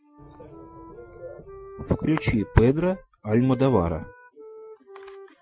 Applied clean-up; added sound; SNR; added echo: classical method Wiener filter.